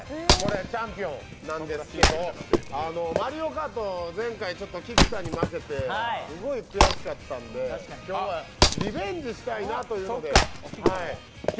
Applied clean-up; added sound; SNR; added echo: none; Wood; -3 dB; none.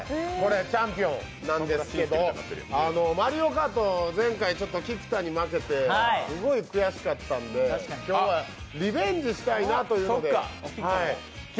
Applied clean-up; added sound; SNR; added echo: none; none; none; none.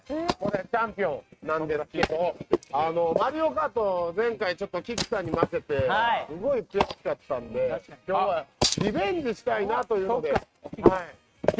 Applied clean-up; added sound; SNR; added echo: neural mask model RNNoise.